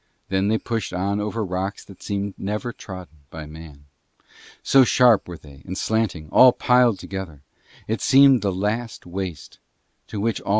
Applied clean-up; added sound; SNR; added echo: none; none; none; none.